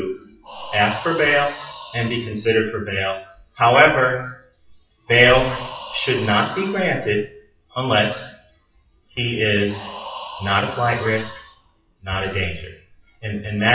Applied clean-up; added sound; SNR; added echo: classical method WPE with log-MMSE.